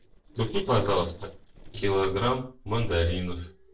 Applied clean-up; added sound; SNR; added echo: neural separator model SepFormer DNS4.